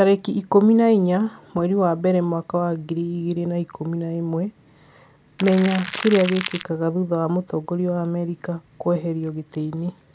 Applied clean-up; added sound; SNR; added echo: none; Crackle; 9 dB; none.